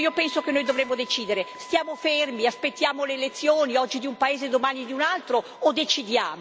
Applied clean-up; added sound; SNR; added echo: none; Cupboard open or close / Door + Wind instrument, woodwind instrument; 20 dB; none.